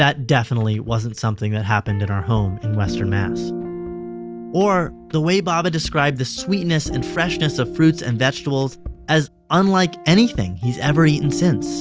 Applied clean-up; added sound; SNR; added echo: none; none; none; none.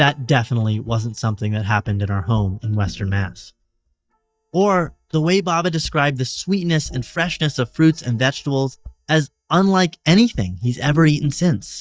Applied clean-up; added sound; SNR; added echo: neural mask model DeepFilterNet 3.